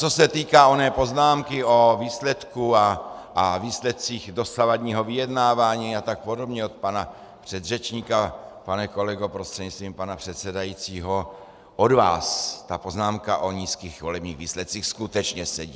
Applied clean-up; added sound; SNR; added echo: none; none; none; none.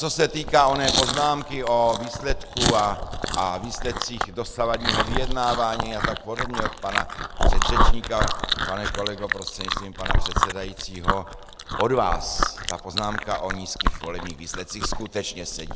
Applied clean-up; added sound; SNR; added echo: none; Chewing, mastication; -2 dB; none.